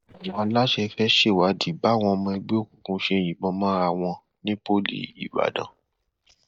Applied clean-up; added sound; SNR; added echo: neural mask model DeepFilterNet 3.